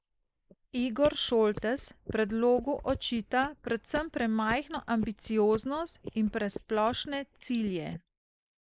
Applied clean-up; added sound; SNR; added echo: neural mask model Resemble Enhance denoiser.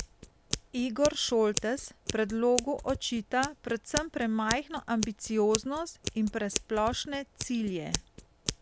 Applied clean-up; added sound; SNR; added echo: none; Scissors; 9 dB; none.